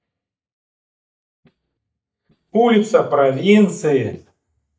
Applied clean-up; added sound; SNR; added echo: neural mask model DeepFilterNet 3.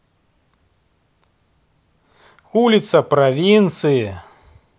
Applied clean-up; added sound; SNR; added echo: none; none; none; none.